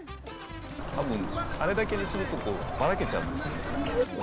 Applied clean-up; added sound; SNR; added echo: none; Bird; 2 dB; none.